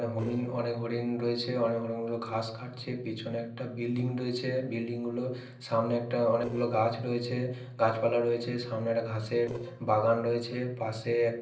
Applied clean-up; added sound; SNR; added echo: neural separator model SepFormer DNS4.